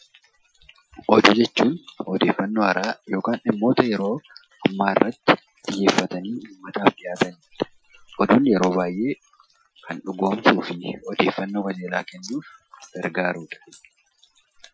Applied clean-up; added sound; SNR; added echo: classical method Wiener filter.